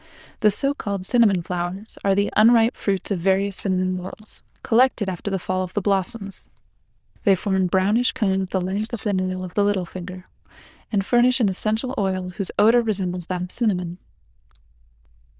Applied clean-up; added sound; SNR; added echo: neural diffusion model UNIVERSE++.